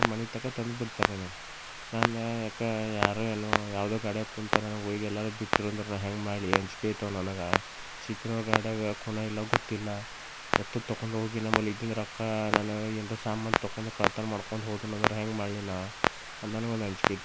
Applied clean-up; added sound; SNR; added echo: none; Clock; 0 dB; none.